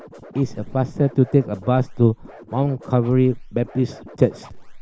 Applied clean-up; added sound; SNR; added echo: none; Scratching (performance technique); 17 dB; none.